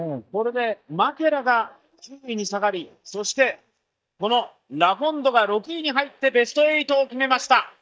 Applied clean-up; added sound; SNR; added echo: neural mask model DeepFilterNet 3.